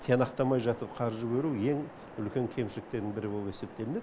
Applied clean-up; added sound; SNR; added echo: none; Waves, surf; 16 dB; none.